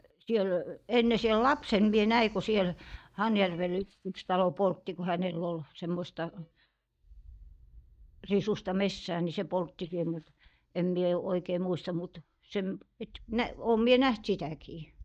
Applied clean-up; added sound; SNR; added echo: neural mask model DeepFilterNet 3.